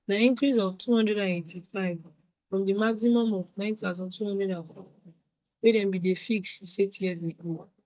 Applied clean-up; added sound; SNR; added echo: neural mask model DeepFilterNet 3.